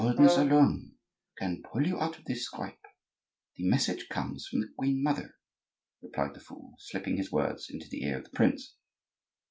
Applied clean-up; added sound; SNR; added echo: none; Brass instrument; 3 dB; none.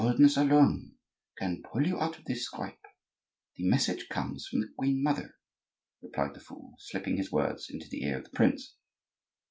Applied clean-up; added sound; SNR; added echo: none; none; none; none.